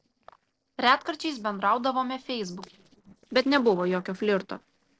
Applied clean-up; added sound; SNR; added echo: neural separator model SepFormer DNS4.